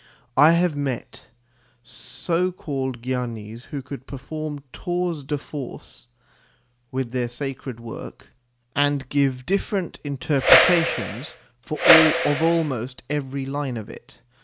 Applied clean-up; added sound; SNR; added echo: none; Whoosh, swoosh, swish; -5 dB; none.